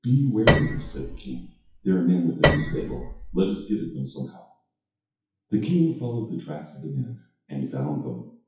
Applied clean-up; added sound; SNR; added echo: classical method WPE with log-MMSE.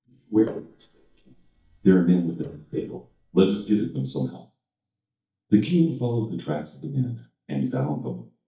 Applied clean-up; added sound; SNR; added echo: neural mask model DeepFilterNet 3.